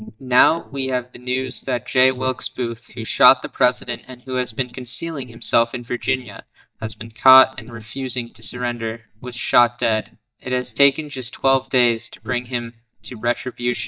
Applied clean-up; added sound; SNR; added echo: neural mask model DeepFilterNet 3.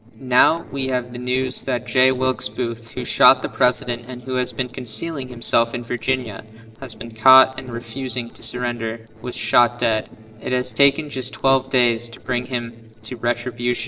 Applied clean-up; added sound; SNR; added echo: neural separator model SepFormer DNS4.